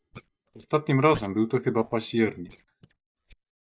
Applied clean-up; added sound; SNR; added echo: neural mask model DeepFilterNet 3.